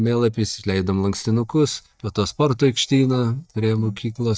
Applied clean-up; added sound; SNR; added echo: neural mask model DeepFilterNet 3.